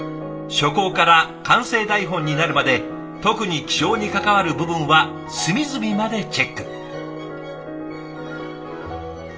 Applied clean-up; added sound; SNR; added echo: none; Bowed string instrument; 15 dB; reverberation time 0.4 s.